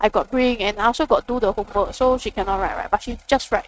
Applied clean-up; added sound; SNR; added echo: neural mask model RNNoise.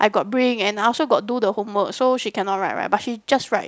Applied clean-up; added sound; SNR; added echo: none; none; none; none.